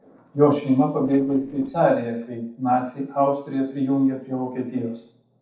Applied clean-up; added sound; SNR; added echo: neural separator model SepFormer DNS4.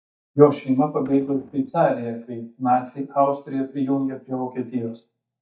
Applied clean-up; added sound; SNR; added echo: neural mask model DeepFilterNet 3.